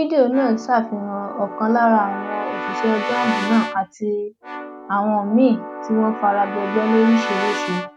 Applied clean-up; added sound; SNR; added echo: none; Keyboard (musical) / Brass instrument; 8 dB; none.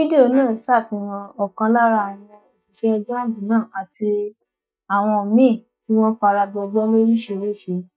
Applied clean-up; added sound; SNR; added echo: neural mask model DeepFilterNet 3.